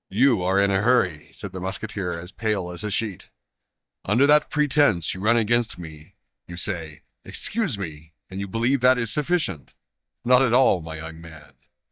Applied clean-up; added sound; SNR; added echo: neural mask model DeepFilterNet 3.